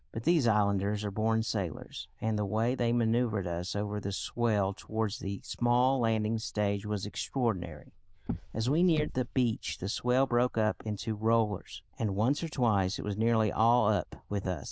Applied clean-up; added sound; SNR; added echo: neural diffusion model UNIVERSE++.